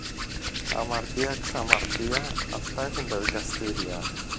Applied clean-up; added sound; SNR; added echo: none; Hands; -3 dB; none.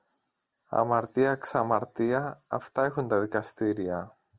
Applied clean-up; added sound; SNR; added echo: none; none; none; none.